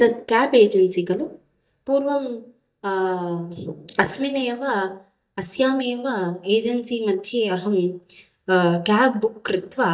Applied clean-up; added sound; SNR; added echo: neural mask model DeepFilterNet 3.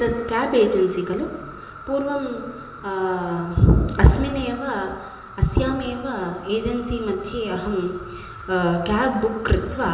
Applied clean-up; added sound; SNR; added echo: none; Insect; 18 dB; reverberation time 1.4 s.